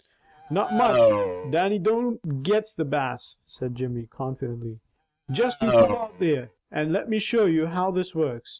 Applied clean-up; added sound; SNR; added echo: neural mask model RNNoise.